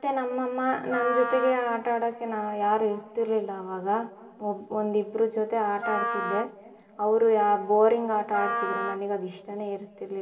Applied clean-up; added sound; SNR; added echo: none; Wind instrument, woodwind instrument; 7 dB; reverberation time 2.3 s.